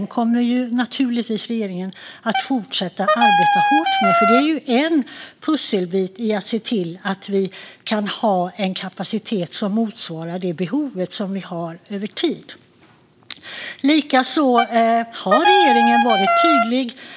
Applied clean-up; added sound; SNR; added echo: none; Wind instrument, woodwind instrument; -4 dB; none.